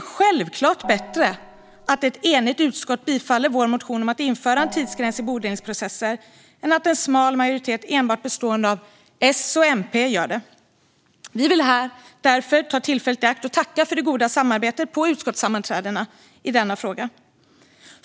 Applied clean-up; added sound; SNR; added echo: none; Gong; 15 dB; none.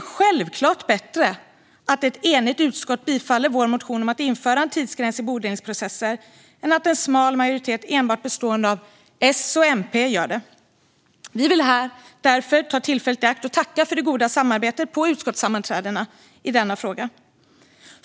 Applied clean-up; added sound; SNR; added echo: none; none; none; none.